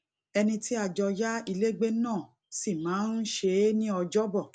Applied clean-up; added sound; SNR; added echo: none; none; none; none.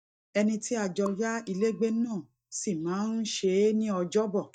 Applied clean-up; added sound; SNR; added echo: neural mask model DeepFilterNet 3.